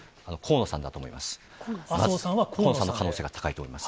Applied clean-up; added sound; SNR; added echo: none; none; none; none.